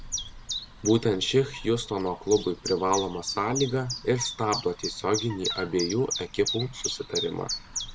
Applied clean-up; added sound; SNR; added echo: none; Chirp, tweet; 8 dB; none.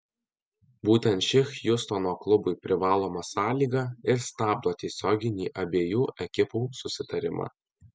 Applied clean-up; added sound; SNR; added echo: none; none; none; none.